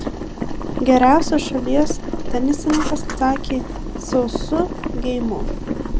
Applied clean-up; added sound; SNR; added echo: none; Boiling; 3 dB; none.